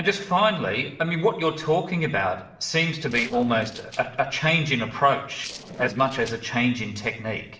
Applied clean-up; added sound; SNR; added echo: neural separator model SepFormer DNS4.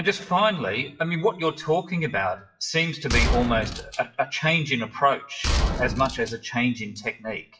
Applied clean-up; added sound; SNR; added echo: classical method WPE with log-MMSE.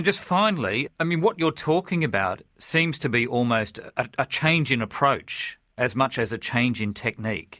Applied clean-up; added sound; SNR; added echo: none; none; none; none.